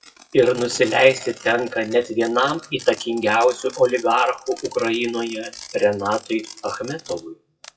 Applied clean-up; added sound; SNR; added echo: classical method WPE with log-MMSE.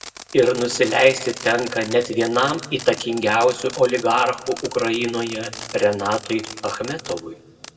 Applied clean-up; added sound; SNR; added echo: none; Fireworks; 15 dB; reverberation time 1.6 s.